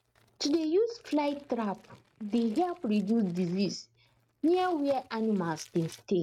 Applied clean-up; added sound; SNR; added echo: neural mask model RNNoise.